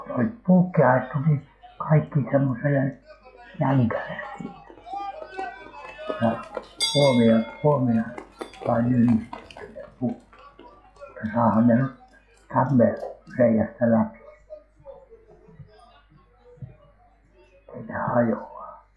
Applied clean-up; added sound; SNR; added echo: classical method log-MMSE.